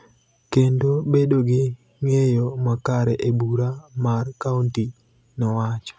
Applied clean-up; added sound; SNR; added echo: none; none; none; none.